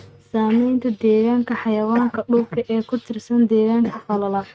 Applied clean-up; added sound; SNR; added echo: neural mask model RNNoise.